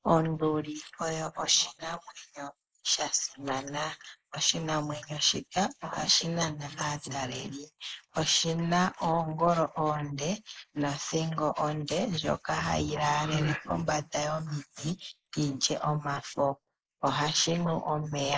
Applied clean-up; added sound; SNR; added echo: neural mask model Resemble Enhance denoiser.